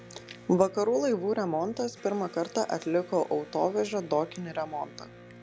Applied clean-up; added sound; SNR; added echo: none; Electric guitar; 20 dB; none.